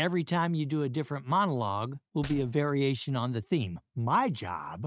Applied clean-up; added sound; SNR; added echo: neural mask model RNNoise.